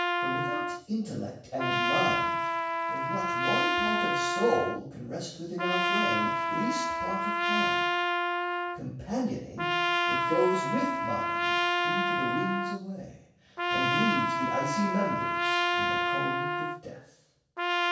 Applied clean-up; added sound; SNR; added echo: none; Trumpet; -5 dB; reverberation time 0.7 s.